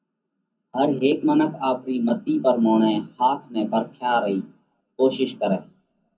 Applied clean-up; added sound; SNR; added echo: none; none; none; reverberation time 0.4 s.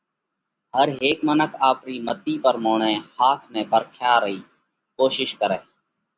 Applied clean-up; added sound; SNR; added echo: none; none; none; none.